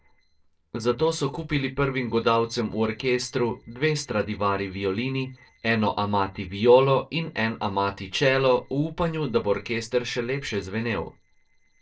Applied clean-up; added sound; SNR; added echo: neural separator model SepFormer DNS4.